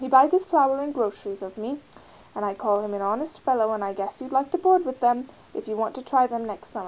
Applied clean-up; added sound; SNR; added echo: none; none; none; none.